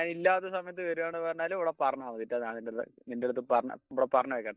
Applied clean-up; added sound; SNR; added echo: neural mask model DeepFilterNet 3.